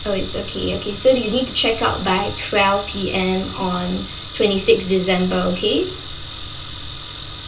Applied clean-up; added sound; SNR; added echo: none; Insect; 5 dB; reverberation time 0.2 s.